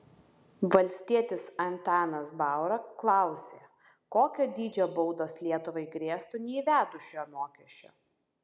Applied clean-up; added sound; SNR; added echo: none; none; none; none.